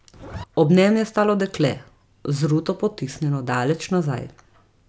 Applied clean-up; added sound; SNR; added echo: none; Zipper (clothing); 13 dB; none.